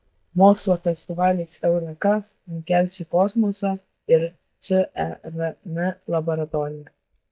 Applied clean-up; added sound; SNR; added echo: neural mask model DeepFilterNet 3.